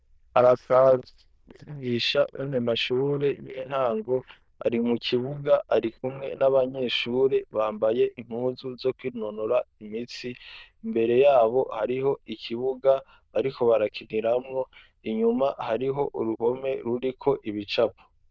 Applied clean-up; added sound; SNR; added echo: neural diffusion model UNIVERSE++.